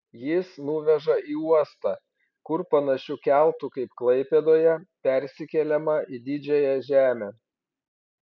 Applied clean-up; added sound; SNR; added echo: none; none; none; none.